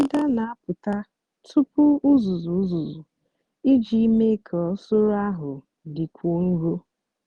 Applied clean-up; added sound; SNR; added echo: none; none; none; none.